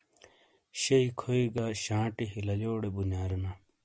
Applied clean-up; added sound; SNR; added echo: none; none; none; none.